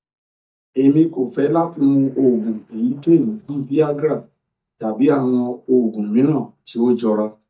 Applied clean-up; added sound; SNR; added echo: neural mask model DeepFilterNet 3.